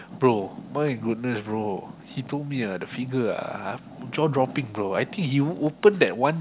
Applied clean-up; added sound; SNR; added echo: none; none; none; none.